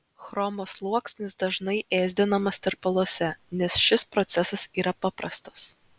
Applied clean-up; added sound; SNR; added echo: none; none; none; none.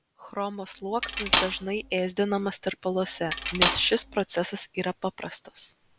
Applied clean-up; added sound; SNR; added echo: none; Cutlery, silverware; -4 dB; none.